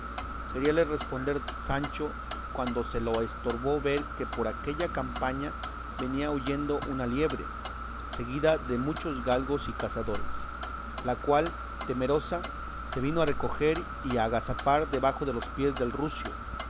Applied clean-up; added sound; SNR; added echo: none; Insect + Clock; 6 dB; none.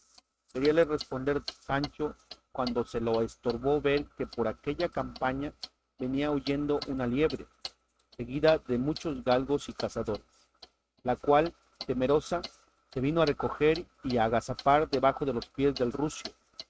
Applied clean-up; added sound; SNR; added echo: neural mask model RNNoise.